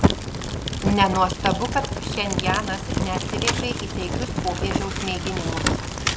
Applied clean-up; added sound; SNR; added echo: none; Fire; -2 dB; none.